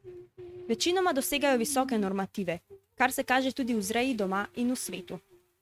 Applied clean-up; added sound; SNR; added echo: neural mask model RNNoise.